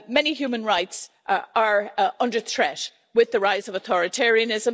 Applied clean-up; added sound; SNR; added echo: none; none; none; none.